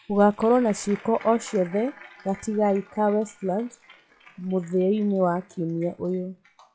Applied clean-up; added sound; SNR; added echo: classical method log-MMSE.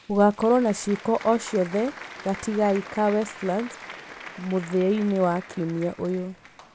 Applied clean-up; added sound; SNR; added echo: none; Applause; 17 dB; none.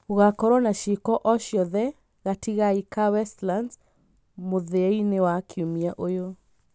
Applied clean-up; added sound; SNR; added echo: none; none; none; none.